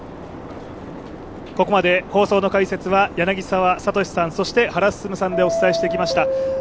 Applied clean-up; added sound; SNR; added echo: none; Subway, metro, underground; 8 dB; none.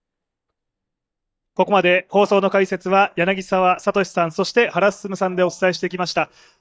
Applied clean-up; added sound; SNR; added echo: neural mask model DeepFilterNet 3.